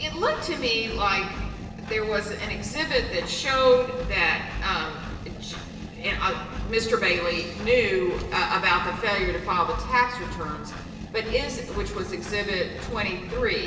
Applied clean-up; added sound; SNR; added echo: none; Engine; 9 dB; reverberation time 1.2 s.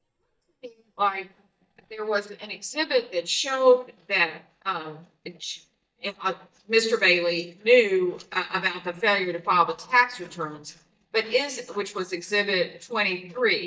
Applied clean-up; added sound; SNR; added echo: neural mask model DeepFilterNet 3.